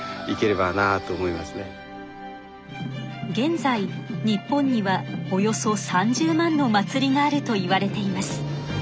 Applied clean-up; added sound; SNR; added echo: none; none; none; none.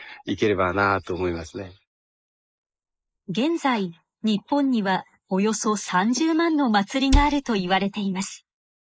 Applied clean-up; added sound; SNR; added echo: neural mask model Resemble Enhance denoiser.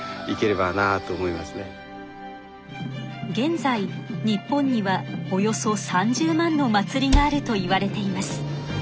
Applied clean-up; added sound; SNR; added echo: none; Cupboard open or close; 1 dB; none.